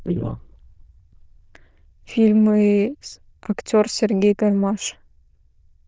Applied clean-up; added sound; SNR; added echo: neural diffusion model UNIVERSE++.